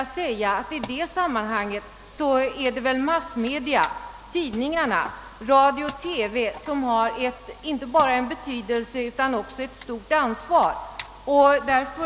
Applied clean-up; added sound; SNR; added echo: none; Wood; 20 dB; none.